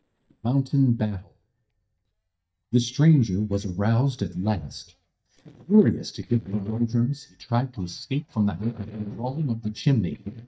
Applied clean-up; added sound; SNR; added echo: neural mask model DeepFilterNet 3.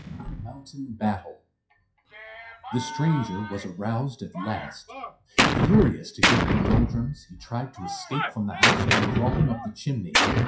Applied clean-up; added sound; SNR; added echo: classical method WPE with log-MMSE.